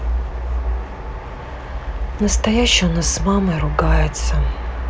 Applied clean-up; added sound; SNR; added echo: none; none; none; none.